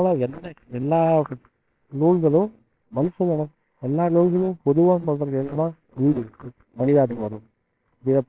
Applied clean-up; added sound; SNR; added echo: neural separator model SepFormer WHAMR!.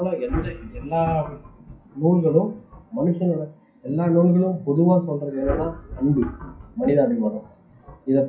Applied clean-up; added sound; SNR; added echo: classical method WPE with log-MMSE.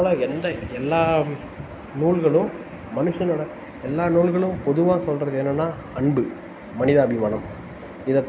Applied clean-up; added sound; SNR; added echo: none; none; none; none.